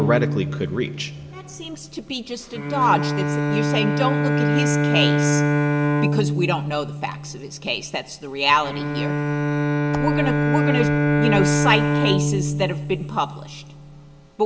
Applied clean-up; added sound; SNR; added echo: none; Bowed string instrument; -3 dB; reverberation time 1.7 s.